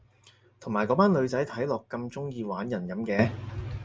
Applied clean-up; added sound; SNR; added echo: none; none; none; none.